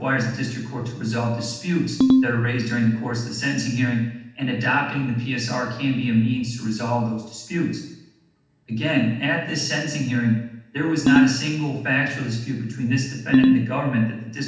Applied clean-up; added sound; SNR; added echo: none; Ringtone; -4 dB; reverberation time 0.8 s.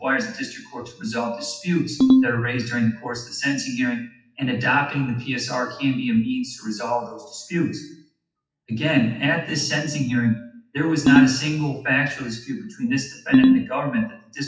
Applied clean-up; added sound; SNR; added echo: classical method WPE with log-MMSE.